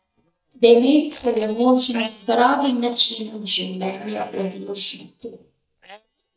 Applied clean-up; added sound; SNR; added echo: neural mask model DeepFilterNet 3.